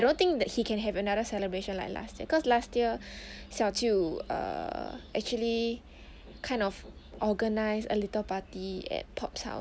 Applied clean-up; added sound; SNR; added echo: none; none; none; none.